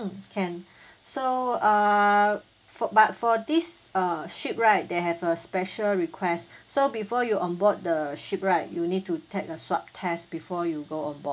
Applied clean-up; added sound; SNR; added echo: none; none; none; none.